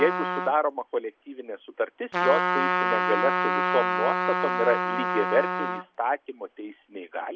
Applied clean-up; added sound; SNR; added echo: none; Trumpet; 0 dB; none.